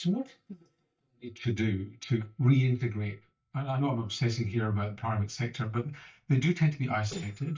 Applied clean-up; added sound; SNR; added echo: neural mask model DeepFilterNet 3.